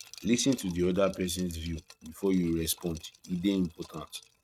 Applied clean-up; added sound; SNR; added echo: neural mask model RNNoise.